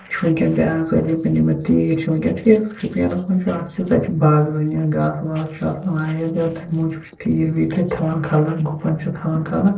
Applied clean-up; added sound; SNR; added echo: neural separator model SepFormer DNS4.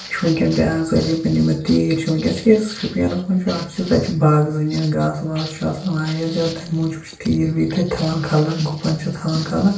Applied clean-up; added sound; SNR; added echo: none; Walk, footsteps; 18 dB; reverberation time 0.4 s.